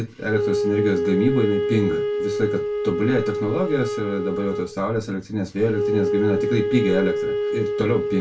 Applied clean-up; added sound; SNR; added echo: none; Wind instrument, woodwind instrument; 0 dB; reverberation time 0.2 s.